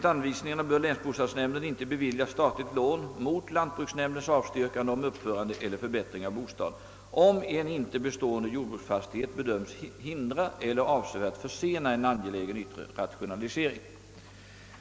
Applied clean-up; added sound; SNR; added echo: none; none; none; none.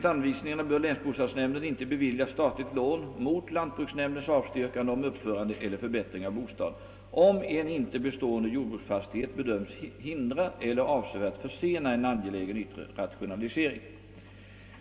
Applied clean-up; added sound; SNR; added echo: none; none; none; reverberation time 1.6 s.